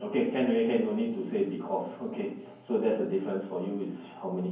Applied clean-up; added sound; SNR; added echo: none; none; none; reverberation time 0.9 s.